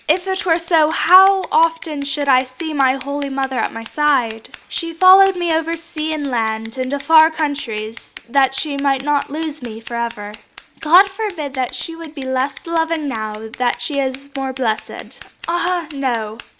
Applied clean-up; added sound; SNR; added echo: none; Scissors; 18 dB; none.